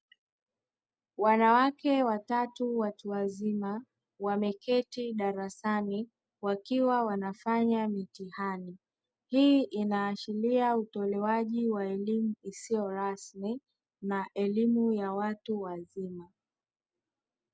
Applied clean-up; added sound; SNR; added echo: none; none; none; none.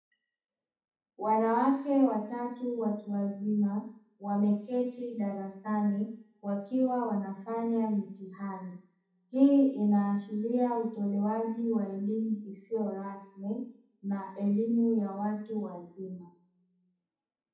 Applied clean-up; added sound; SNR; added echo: none; none; none; reverberation time 0.7 s.